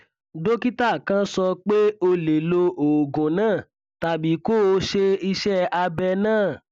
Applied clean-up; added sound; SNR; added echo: none; none; none; none.